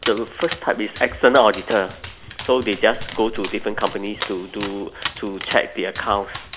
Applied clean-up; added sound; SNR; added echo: none; Dog; 11 dB; none.